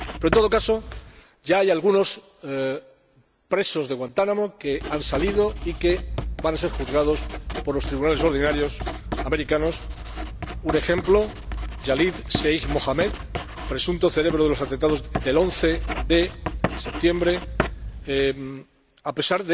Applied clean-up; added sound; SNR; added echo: none; Writing; 7 dB; none.